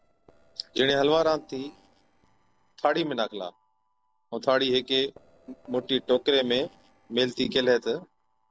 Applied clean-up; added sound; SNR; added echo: neural separator model SepFormer DNS4.